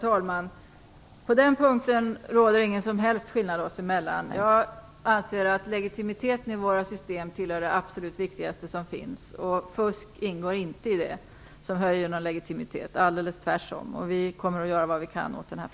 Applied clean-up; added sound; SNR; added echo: none; none; none; none.